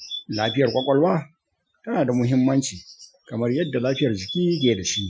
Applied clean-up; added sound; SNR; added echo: classical method Wiener filter.